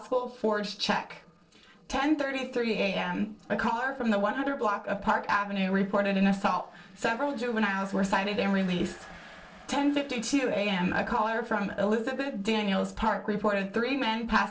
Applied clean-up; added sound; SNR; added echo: neural separator model SepFormer DNS4.